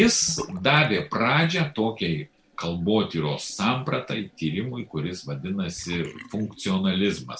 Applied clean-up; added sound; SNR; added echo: none; Bathtub (filling or washing) / Sink (filling or washing); 20 dB; none.